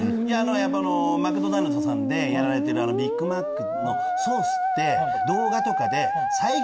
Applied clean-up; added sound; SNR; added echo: none; Musical instrument; -4 dB; none.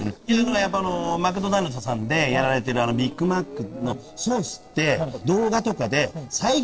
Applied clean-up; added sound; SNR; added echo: neural separator model SepFormer DNS4.